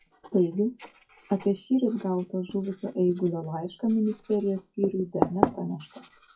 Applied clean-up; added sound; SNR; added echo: classical method WPE with log-MMSE.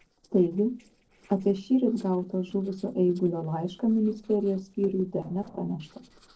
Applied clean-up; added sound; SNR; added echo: neural separator model SepFormer DNS4.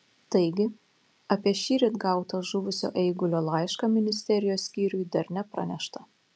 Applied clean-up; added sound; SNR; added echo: none; none; none; none.